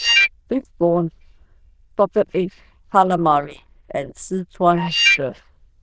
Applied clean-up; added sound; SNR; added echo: neural diffusion model UNIVERSE++.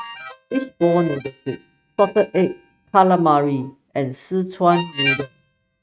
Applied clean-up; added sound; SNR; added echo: neural mask model RNNoise.